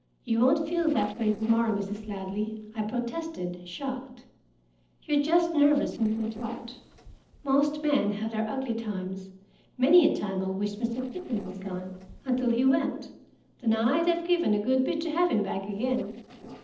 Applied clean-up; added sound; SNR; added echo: neural separator model SepFormer DNS4.